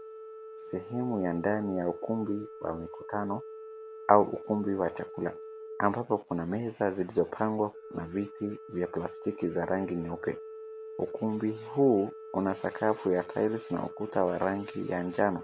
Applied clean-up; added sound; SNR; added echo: none; Organ; 14 dB; none.